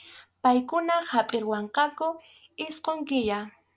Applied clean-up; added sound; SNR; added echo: none; none; none; none.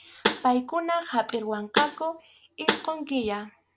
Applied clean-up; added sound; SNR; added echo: none; Snare drum; 0 dB; none.